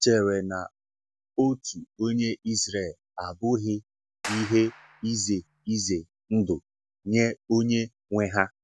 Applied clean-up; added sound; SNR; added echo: none; Clapping; 13 dB; none.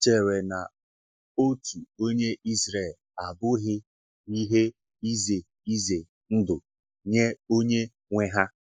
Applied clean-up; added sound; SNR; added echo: neural mask model Resemble Enhance denoiser.